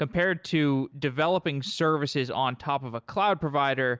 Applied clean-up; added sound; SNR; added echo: none; none; none; none.